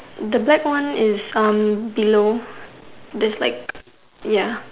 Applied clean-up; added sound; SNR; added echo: none; none; none; none.